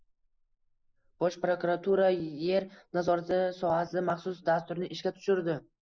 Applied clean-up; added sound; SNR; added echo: neural mask model Resemble Enhance denoiser.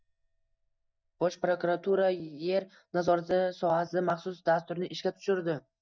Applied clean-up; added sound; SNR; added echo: neural mask model DeepFilterNet 3.